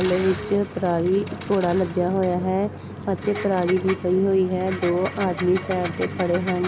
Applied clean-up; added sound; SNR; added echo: none; Engine; 15 dB; none.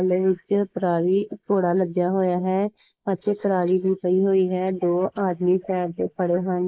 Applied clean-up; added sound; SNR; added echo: neural mask model Resemble Enhance denoiser.